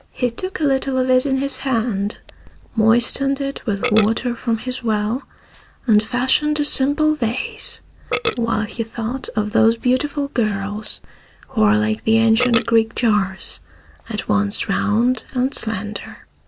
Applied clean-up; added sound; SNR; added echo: none; Burping, eructation; 15 dB; none.